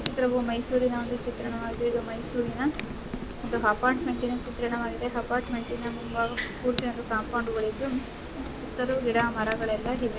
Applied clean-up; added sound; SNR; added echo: none; Clock; 10 dB; none.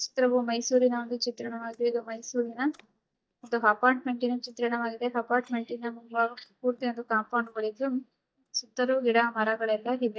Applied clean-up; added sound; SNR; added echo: neural mask model DeepFilterNet 3.